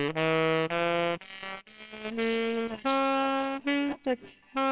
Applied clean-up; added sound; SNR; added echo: neural separator model SepFormer WHAMR!.